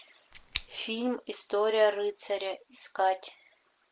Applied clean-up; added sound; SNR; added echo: none; Scissors; 6 dB; none.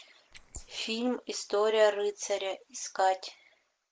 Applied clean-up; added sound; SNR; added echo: neural mask model Resemble Enhance denoiser.